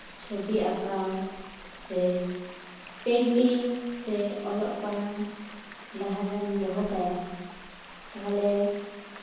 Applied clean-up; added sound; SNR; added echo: none; Stream; 16 dB; reverberation time 1.1 s.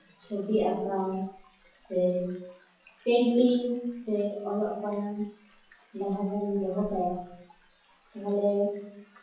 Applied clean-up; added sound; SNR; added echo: classical method WPE with log-MMSE.